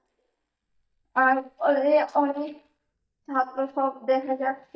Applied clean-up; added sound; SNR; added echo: neural mask model DeepFilterNet 3.